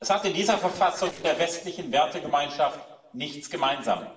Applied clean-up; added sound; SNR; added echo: neural separator model SepFormer DNS4.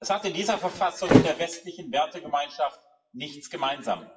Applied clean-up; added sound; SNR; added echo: classical method WPE with log-MMSE.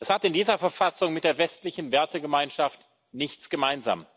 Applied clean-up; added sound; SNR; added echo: none; none; none; none.